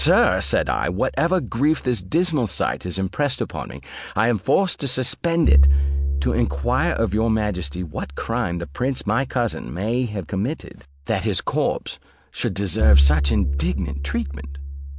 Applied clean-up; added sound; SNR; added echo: none; Bowed string instrument; 2 dB; none.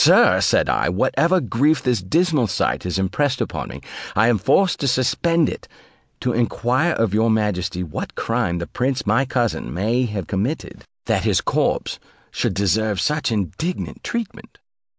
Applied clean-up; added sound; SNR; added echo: none; none; none; none.